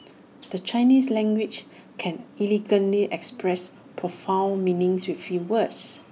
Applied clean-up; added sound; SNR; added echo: none; none; none; none.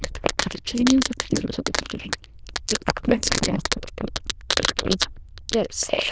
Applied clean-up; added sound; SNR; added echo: neural diffusion model UNIVERSE++.